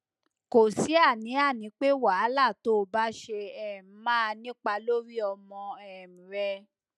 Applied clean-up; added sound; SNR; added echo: none; none; none; none.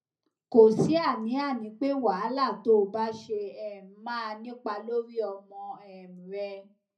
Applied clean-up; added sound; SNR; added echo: none; none; none; reverberation time 0.4 s.